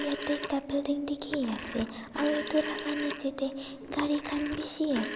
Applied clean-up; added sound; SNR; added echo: none; Telephone; 9 dB; none.